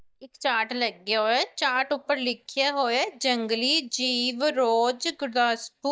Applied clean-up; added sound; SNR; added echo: neural mask model DeepFilterNet 3.